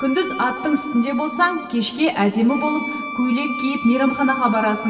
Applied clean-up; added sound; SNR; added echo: none; Wind instrument, woodwind instrument; 11 dB; reverberation time 2.0 s.